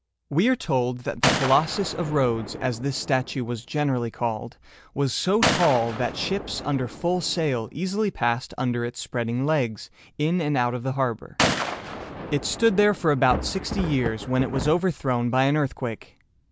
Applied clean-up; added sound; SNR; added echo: none; Gunshot, gunfire + Thunder; 6 dB; none.